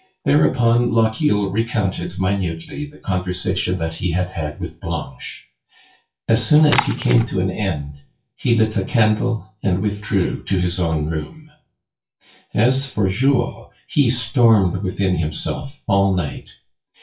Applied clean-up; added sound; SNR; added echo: classical method WPE with log-MMSE.